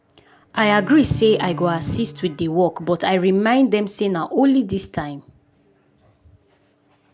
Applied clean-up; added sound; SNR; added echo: none; Bowed string instrument; 17 dB; none.